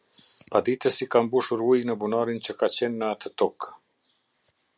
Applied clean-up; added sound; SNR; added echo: none; none; none; none.